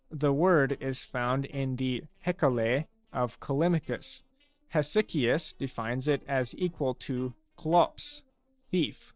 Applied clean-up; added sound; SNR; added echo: neural separator model SepFormer DNS4.